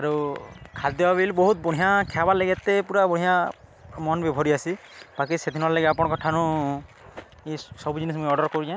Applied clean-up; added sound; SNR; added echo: none; none; none; none.